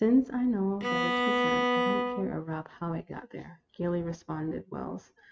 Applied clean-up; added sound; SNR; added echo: neural mask model RNNoise.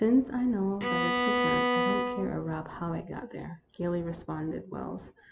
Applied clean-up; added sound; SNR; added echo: none; Bowed string instrument; -2 dB; none.